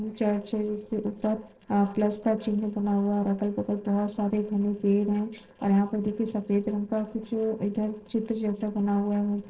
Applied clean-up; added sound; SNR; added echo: neural separator model SepFormer DNS4.